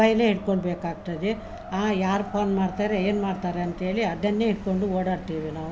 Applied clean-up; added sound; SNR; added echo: none; Wind; 18 dB; none.